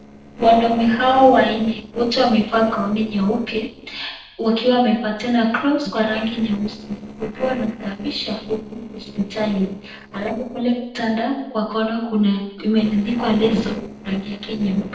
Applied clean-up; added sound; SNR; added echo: neural separator model SepFormer DNS4.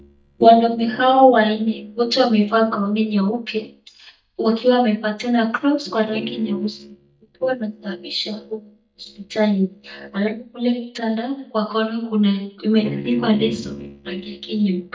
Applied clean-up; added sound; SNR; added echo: neural mask model DeepFilterNet 3.